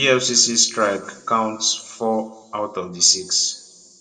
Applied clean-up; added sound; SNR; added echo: none; none; none; reverberation time 1.6 s.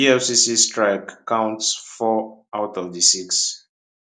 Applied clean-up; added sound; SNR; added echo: none; none; none; none.